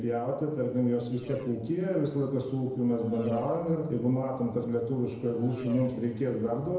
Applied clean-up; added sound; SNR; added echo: neural separator model SepFormer DNS4.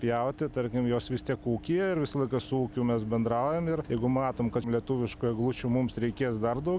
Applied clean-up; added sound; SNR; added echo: none; none; none; none.